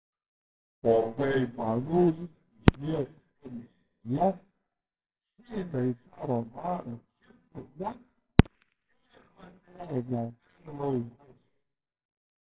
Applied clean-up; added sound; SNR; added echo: neural separator model SepFormer WHAMR!.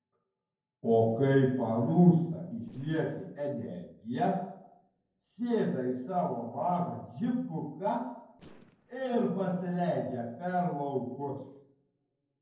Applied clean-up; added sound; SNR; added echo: neural separator model SepFormer DNS4.